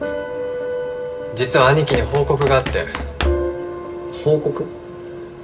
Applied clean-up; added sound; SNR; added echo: none; Run; 5 dB; reverberation time 0.7 s.